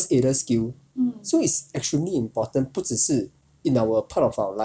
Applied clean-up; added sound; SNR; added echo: none; none; none; none.